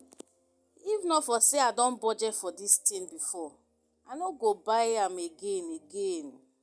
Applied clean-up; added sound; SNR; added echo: none; none; none; none.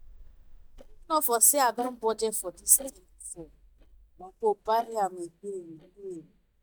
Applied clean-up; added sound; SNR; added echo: neural mask model DeepFilterNet 3.